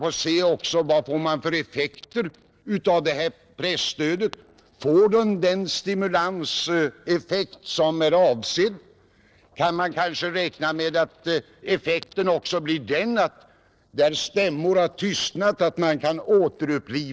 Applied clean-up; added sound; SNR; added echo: neural separator model SepFormer DNS4.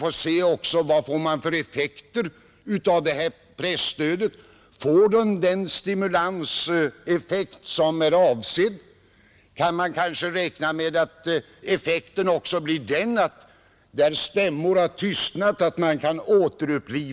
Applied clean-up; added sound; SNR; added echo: none; none; none; none.